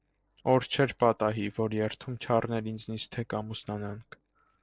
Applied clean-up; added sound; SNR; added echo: neural separator model SepFormer DNS4.